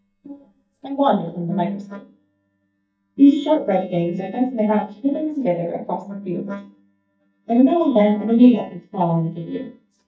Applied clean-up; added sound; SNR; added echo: neural mask model DeepFilterNet 3.